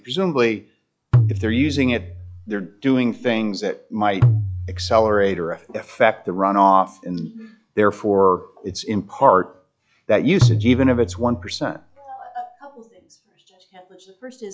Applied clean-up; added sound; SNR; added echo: classical method log-MMSE.